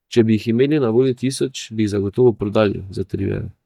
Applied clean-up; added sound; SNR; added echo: neural mask model DeepFilterNet 3.